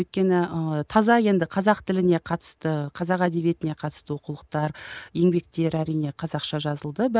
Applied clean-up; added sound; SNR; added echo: none; none; none; none.